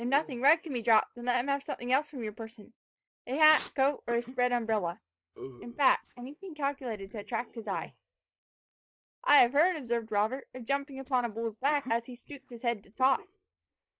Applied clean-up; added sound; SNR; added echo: neural mask model DeepFilterNet 3.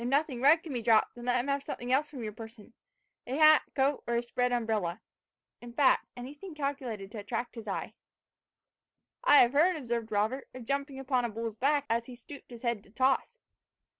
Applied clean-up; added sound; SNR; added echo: none; none; none; none.